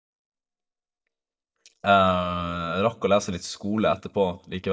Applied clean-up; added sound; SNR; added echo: neural mask model DeepFilterNet 3.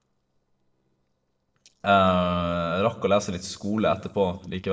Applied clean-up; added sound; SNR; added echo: neural separator model SepFormer DNS4.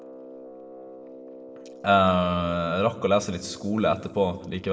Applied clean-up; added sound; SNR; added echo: none; Brass instrument; 17 dB; reverberation time 1.2 s.